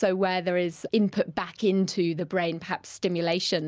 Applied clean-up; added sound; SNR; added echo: none; none; none; none.